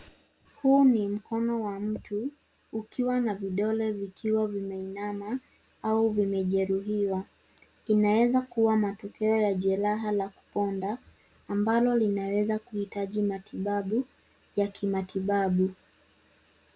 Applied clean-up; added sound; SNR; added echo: none; none; none; none.